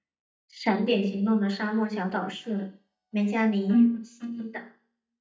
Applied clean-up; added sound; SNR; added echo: neural mask model DeepFilterNet 3.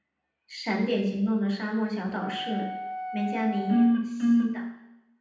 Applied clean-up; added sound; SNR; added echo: none; Wind instrument, woodwind instrument; 10 dB; reverberation time 0.8 s.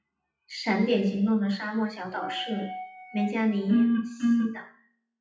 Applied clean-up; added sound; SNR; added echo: classical method WPE with log-MMSE.